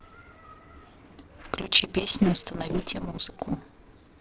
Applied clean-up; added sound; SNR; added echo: neural separator model SepFormer DNS4.